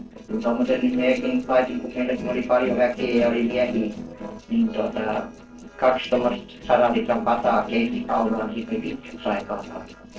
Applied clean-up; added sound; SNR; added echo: neural separator model SepFormer DNS4.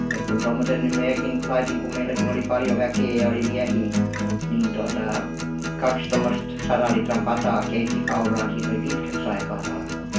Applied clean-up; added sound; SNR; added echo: none; Acoustic guitar; 1 dB; reverberation time 0.3 s.